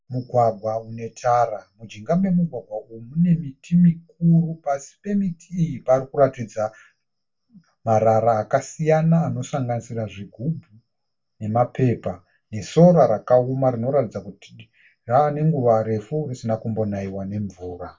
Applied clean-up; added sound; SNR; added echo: none; none; none; reverberation time 0.1 s.